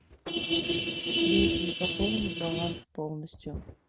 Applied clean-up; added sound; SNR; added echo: neural mask model RNNoise.